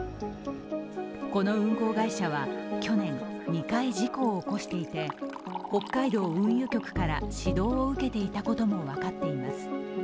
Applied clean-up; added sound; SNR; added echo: none; Liquid; 19 dB; none.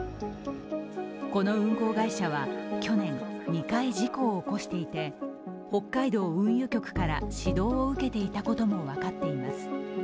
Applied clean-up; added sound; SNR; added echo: none; none; none; none.